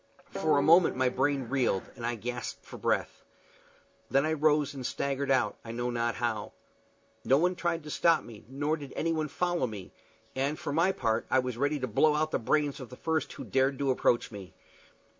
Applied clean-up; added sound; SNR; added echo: none; Guitar; 9 dB; none.